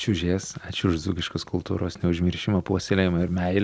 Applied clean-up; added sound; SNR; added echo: none; none; none; none.